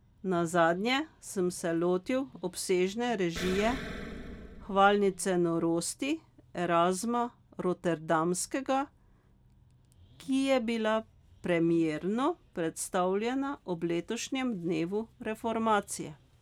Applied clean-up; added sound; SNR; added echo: none; Explosion; 11 dB; none.